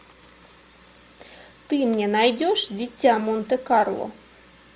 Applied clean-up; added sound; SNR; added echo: none; none; none; none.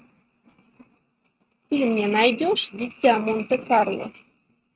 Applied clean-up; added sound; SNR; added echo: neural mask model RNNoise.